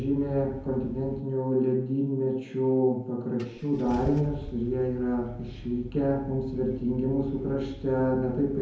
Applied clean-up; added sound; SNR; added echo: none; Engine starting / Car; 15 dB; reverberation time 0.9 s.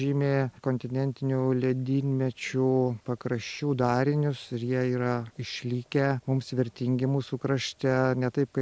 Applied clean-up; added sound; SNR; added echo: none; none; none; none.